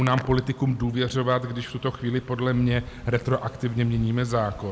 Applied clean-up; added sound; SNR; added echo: none; Hands; 17 dB; none.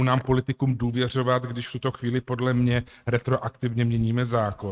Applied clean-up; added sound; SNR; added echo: neural mask model RNNoise.